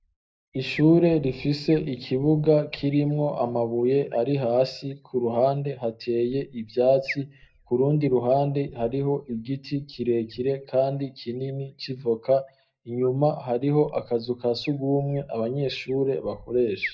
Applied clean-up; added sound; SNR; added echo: neural mask model DeepFilterNet 3.